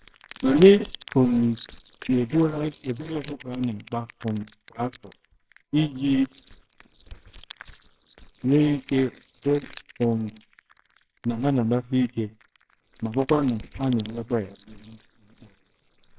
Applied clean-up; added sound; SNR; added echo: neural separator model SepFormer WHAMR!.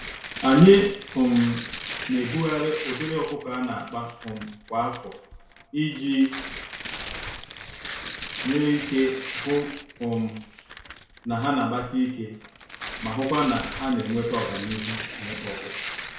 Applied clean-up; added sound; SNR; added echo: none; Tearing; 11 dB; reverberation time 0.5 s.